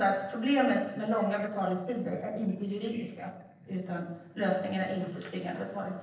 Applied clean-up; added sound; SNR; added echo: neural separator model SepFormer DNS4.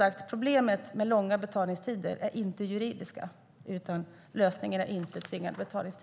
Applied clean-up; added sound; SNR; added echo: none; none; none; none.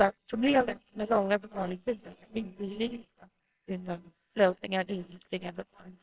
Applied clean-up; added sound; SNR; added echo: neural separator model SepFormer WHAMR!.